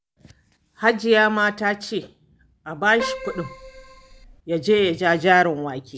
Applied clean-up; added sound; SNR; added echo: none; Keyboard (musical); 11 dB; none.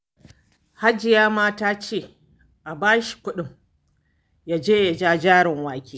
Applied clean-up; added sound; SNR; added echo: none; none; none; none.